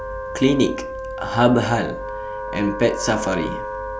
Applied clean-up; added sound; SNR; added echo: none; Wind instrument, woodwind instrument; 8 dB; none.